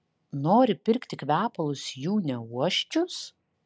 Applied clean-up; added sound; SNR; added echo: none; none; none; none.